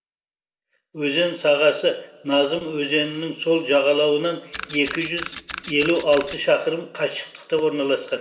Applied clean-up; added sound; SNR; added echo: none; Camera; 13 dB; reverberation time 2.8 s.